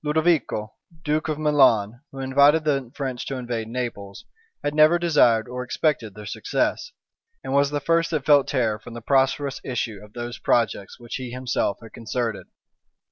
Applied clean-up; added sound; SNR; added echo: none; none; none; none.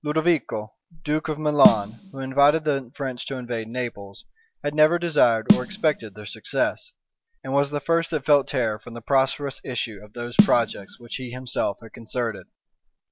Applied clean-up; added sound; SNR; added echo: none; Snare drum; 3 dB; none.